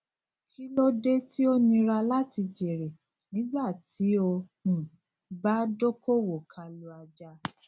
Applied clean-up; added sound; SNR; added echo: none; none; none; none.